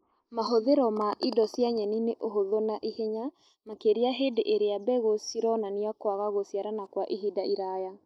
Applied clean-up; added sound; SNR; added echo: neural mask model Resemble Enhance denoiser.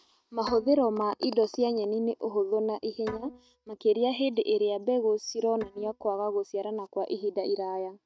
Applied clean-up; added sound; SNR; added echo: neural mask model RNNoise.